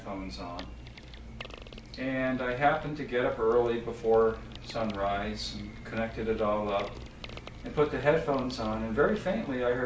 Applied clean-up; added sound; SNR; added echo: none; none; none; none.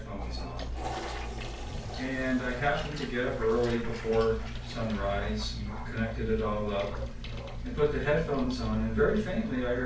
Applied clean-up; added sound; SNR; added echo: none; Toilet flush; 14 dB; reverberation time 0.2 s.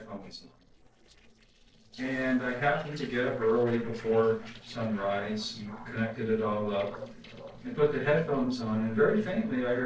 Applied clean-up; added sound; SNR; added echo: neural separator model SepFormer DNS4.